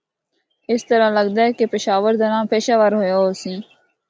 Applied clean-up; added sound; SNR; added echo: none; none; none; none.